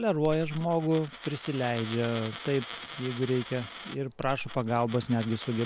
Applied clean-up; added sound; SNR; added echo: none; Coin (dropping); 11 dB; none.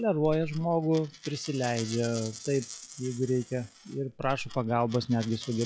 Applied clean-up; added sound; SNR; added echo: classical method log-MMSE.